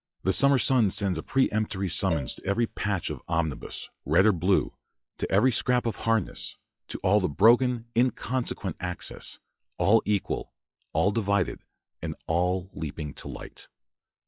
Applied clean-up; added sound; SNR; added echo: classical method log-MMSE.